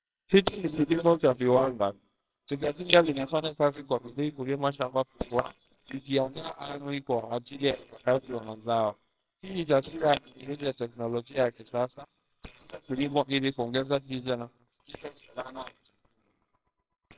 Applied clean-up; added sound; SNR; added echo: neural separator model SepFormer WHAMR!.